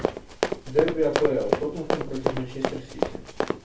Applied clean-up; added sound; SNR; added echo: none; Run; 0 dB; reverberation time 0.2 s.